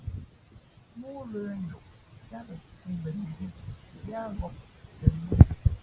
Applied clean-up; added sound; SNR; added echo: none; none; none; none.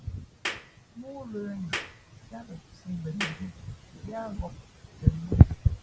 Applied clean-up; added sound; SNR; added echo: none; Clapping; 11 dB; none.